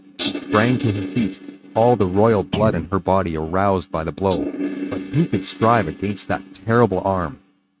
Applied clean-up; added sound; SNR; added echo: neural mask model RNNoise.